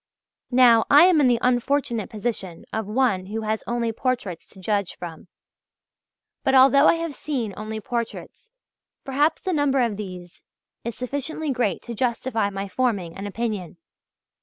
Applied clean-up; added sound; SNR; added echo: none; none; none; none.